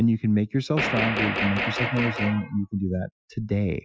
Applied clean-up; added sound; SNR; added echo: classical method Wiener filter.